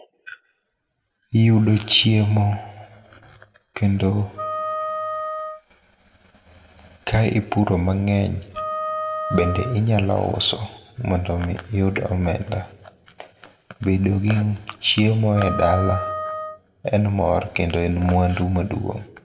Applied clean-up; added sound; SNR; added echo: none; Wind instrument, woodwind instrument; 8 dB; reverberation time 0.7 s.